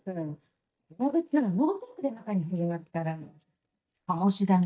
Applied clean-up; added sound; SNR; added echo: neural mask model DeepFilterNet 3.